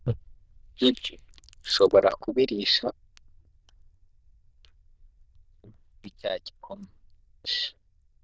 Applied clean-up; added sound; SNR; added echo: neural diffusion model UNIVERSE++.